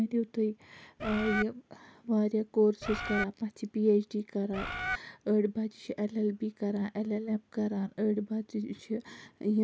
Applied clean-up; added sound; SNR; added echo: none; Bird; 3 dB; none.